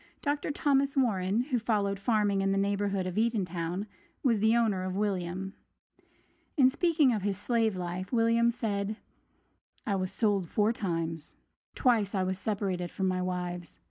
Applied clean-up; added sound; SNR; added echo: none; none; none; none.